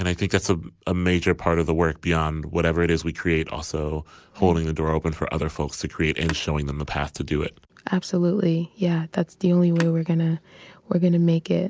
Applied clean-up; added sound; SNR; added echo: none; Telephone; 17 dB; none.